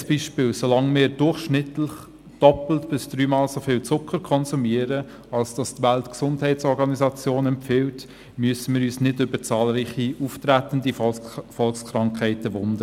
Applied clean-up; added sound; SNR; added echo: none; none; none; none.